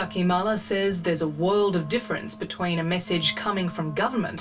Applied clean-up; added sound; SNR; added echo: none; Wind instrument, woodwind instrument; 17 dB; reverberation time 0.2 s.